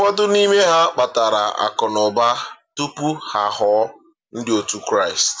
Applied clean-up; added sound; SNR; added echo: none; none; none; none.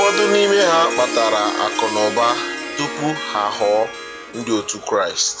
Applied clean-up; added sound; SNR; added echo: none; Harp; 6 dB; none.